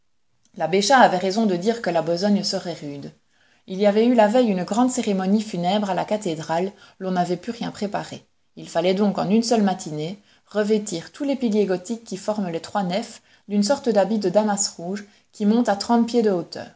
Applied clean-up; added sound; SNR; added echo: none; none; none; none.